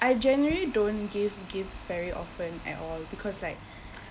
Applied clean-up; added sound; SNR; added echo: none; Domestic sounds, home sounds; 20 dB; none.